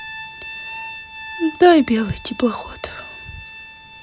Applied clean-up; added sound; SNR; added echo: none; Bowed string instrument; 14 dB; none.